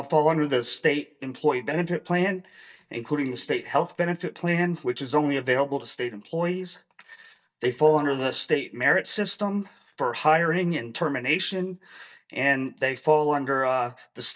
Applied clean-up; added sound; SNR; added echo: neural mask model DeepFilterNet 3.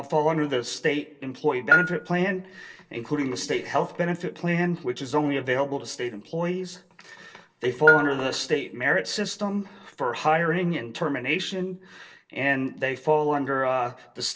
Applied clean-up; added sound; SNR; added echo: none; Bell; 2 dB; reverberation time 0.2 s.